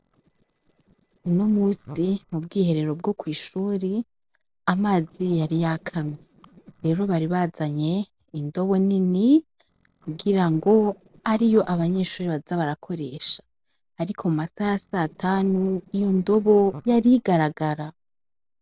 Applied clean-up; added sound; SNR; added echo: neural separator model SepFormer DNS4.